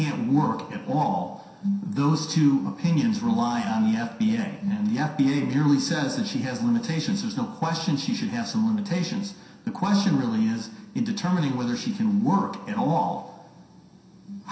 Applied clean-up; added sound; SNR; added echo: none; none; none; reverberation time 0.7 s.